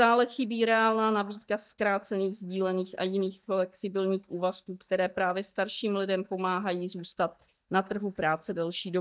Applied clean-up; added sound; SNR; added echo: neural mask model DeepFilterNet 3.